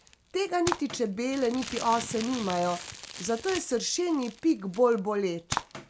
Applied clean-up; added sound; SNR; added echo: none; Crumpling, crinkling; 11 dB; none.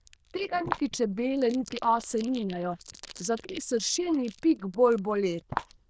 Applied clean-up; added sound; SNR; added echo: neural diffusion model UNIVERSE++.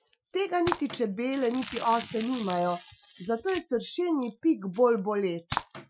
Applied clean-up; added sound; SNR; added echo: classical method Wiener filter.